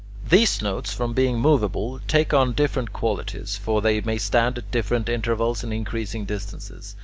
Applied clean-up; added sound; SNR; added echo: none; none; none; none.